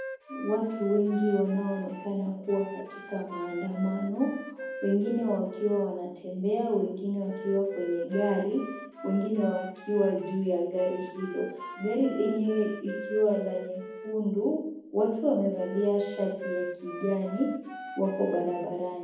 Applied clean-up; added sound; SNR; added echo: none; Wind instrument, woodwind instrument; 13 dB; reverberation time 1.2 s.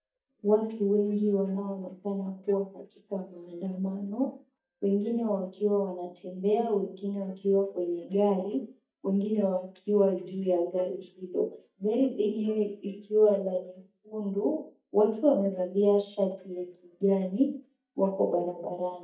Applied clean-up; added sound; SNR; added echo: neural mask model DeepFilterNet 3.